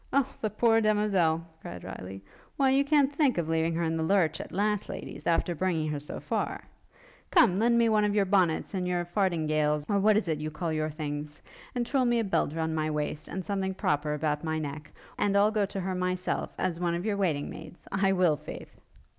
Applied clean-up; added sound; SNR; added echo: none; none; none; none.